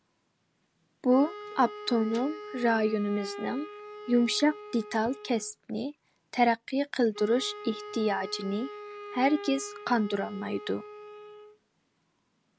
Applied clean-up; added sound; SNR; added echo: none; Wind instrument, woodwind instrument; 13 dB; none.